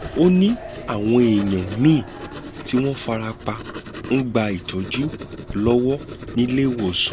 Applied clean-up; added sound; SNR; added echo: none; Writing; 13 dB; none.